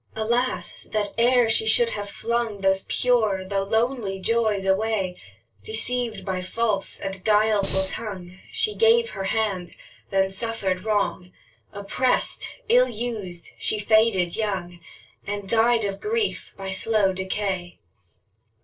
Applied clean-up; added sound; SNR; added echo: neural separator model SepFormer DNS4.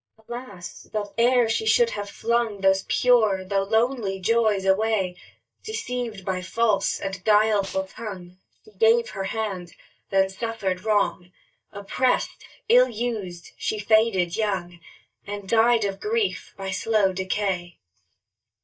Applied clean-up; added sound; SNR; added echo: neural mask model DeepFilterNet 3.